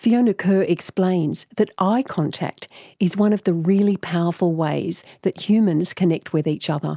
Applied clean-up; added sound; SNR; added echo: none; none; none; none.